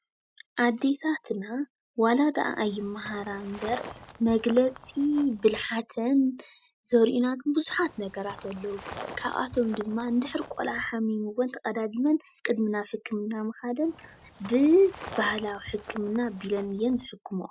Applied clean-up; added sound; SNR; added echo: none; Walk, footsteps; 16 dB; none.